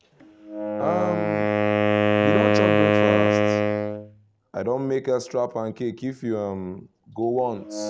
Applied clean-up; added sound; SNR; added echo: none; Wind instrument, woodwind instrument; -5 dB; none.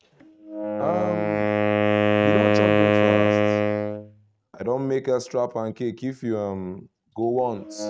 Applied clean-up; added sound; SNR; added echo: neural mask model RNNoise.